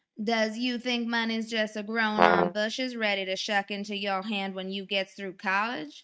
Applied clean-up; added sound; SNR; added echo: neural mask model RNNoise.